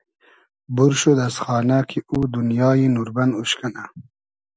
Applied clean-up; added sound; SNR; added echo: none; none; none; none.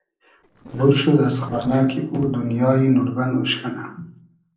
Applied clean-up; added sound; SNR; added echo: neural separator model SepFormer DNS4.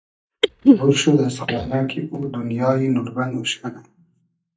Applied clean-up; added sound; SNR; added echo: neural mask model DeepFilterNet 3.